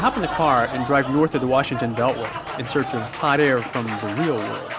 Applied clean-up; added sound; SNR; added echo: none; Applause; 9 dB; none.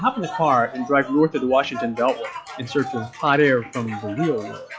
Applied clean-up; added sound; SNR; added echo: classical method log-MMSE.